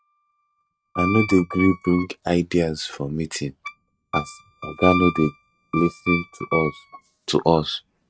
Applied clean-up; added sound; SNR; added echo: neural mask model RNNoise.